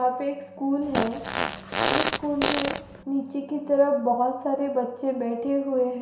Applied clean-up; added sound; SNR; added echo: none; Fart; 0 dB; reverberation time 0.7 s.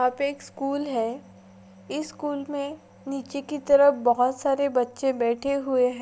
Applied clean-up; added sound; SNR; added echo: none; none; none; none.